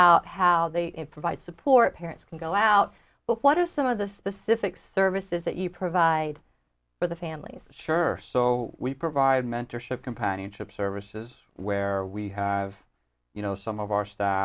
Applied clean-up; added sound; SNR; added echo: none; none; none; none.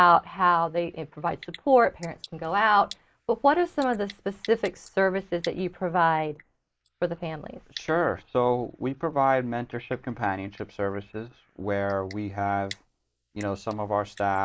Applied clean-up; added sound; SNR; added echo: neural mask model Resemble Enhance denoiser.